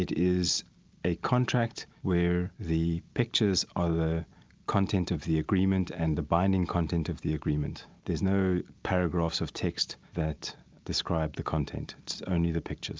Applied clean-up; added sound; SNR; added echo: none; none; none; none.